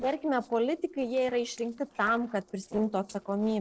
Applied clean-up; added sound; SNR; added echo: neural separator model SepFormer DNS4.